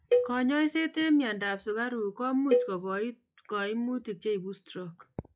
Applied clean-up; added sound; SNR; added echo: classical method log-MMSE.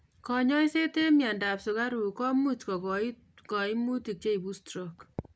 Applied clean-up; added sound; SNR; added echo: none; none; none; none.